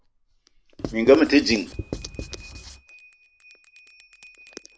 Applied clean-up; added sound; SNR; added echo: none; Bell + Writing; 14 dB; none.